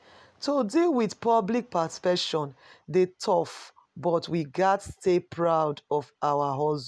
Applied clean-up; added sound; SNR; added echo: none; none; none; none.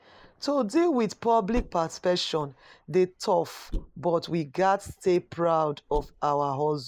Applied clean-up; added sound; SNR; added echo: neural mask model Resemble Enhance denoiser.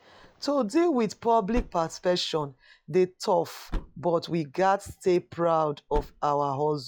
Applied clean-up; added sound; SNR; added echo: classical method log-MMSE.